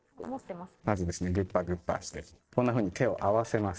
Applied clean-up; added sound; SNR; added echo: neural separator model SepFormer DNS4.